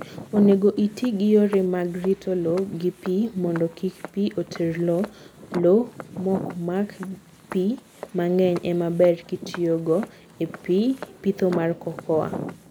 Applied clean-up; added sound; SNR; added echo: none; Walk, footsteps; 15 dB; none.